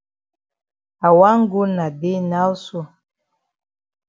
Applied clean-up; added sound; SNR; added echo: none; none; none; none.